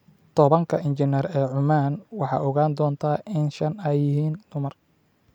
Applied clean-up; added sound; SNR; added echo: none; none; none; none.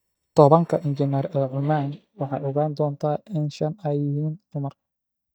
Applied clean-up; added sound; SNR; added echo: neural mask model DeepFilterNet 3.